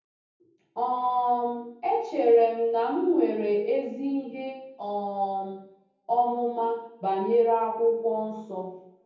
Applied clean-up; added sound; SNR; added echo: none; none; none; reverberation time 0.9 s.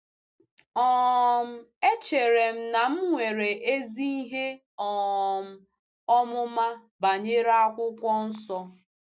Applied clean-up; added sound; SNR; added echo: none; none; none; none.